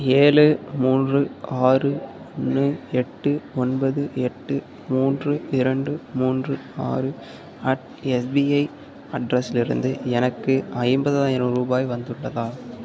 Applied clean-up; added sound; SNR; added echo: none; none; none; none.